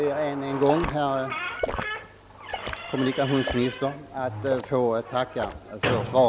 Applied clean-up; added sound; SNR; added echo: none; Squeak / Slam + Liquid; 7 dB; none.